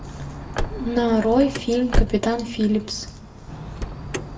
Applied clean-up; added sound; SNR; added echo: none; Car; 3 dB; reverberation time 0.6 s.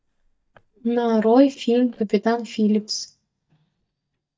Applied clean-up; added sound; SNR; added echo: neural mask model DeepFilterNet 3.